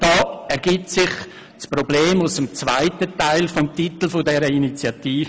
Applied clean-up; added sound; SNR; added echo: none; none; none; none.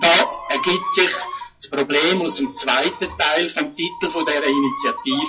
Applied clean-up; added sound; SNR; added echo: classical method WPE with log-MMSE.